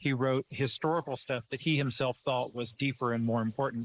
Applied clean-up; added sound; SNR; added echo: neural mask model Resemble Enhance denoiser.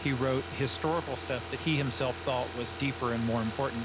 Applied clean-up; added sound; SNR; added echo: none; Car; 9 dB; none.